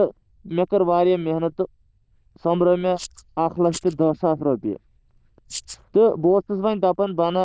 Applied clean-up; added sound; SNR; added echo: neural diffusion model UNIVERSE++.